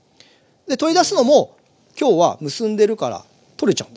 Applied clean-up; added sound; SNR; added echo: none; none; none; none.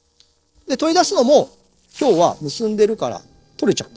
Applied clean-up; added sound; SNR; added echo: neural separator model SepFormer DNS4.